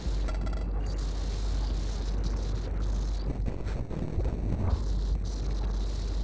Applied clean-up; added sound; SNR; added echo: neural separator model SepFormer DNS4.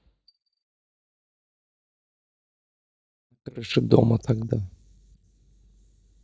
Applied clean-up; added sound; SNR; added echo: neural mask model DeepFilterNet 3.